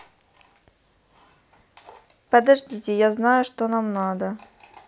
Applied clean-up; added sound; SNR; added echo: none; none; none; none.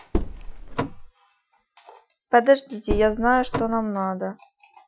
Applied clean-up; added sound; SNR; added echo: classical method Wiener filter.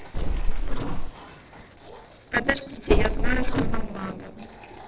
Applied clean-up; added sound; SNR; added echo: neural separator model SepFormer DNS4.